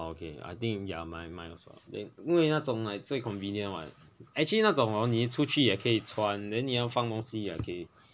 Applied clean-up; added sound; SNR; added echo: none; none; none; none.